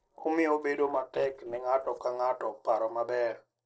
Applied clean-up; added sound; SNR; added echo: neural separator model SepFormer DNS4.